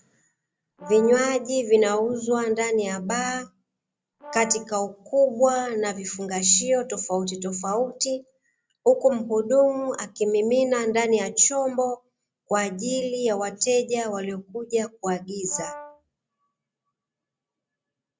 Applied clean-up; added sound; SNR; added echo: none; Brass instrument; 16 dB; none.